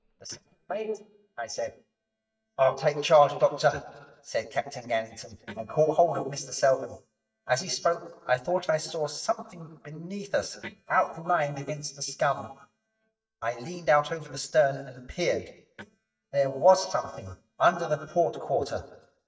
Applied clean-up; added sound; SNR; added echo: neural mask model DeepFilterNet 3.